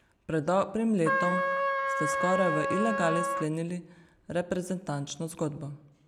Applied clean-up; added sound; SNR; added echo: none; Trumpet; -1 dB; none.